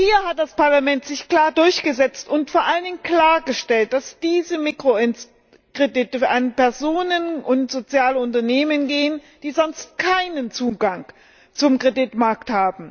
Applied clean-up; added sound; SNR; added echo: none; none; none; none.